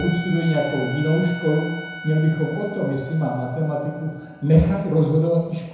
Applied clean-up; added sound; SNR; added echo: none; Trumpet; 16 dB; reverberation time 1.0 s.